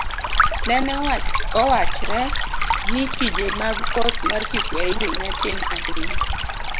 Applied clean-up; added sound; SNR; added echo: none; Stream; -4 dB; none.